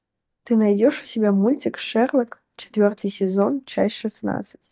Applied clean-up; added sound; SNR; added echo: neural mask model DeepFilterNet 3.